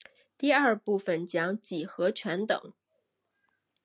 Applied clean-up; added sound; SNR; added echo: none; none; none; none.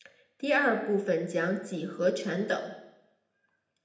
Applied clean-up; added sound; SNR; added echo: none; none; none; reverberation time 0.8 s.